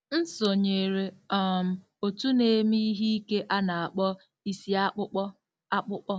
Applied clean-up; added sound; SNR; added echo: none; none; none; none.